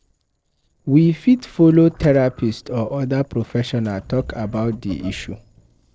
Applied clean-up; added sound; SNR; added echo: neural separator model SepFormer DNS4.